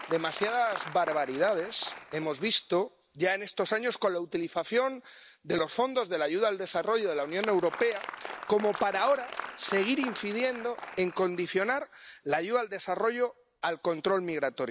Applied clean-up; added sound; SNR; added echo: none; Applause; 14 dB; none.